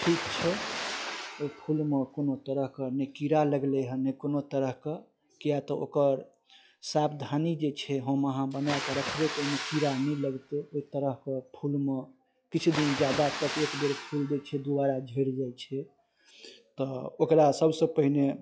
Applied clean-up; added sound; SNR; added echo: classical method log-MMSE.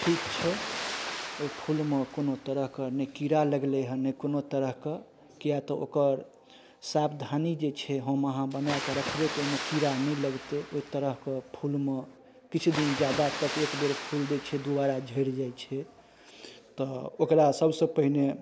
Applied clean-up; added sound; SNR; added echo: none; Water; 11 dB; none.